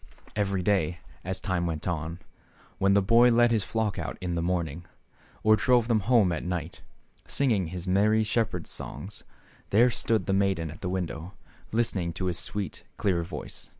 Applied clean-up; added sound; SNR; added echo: none; Water / Splash, splatter; 15 dB; none.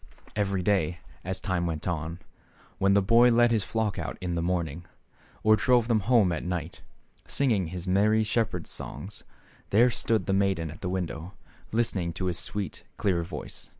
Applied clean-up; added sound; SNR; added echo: neural mask model Resemble Enhance denoiser.